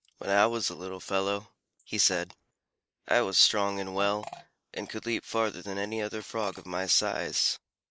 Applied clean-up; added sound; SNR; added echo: neural mask model Resemble Enhance denoiser.